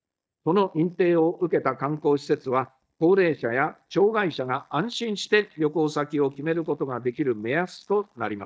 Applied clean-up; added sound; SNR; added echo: neural mask model DeepFilterNet 3.